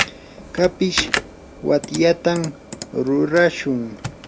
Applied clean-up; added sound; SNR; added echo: none; Computer keyboard; 9 dB; none.